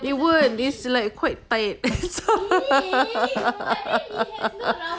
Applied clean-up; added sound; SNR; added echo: none; Snare drum; 18 dB; none.